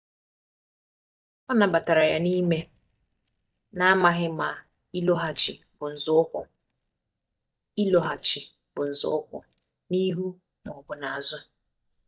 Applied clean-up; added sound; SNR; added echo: neural mask model DeepFilterNet 3.